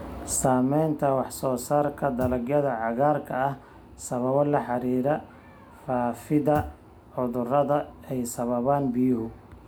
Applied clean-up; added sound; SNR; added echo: none; Thump, thud; 15 dB; none.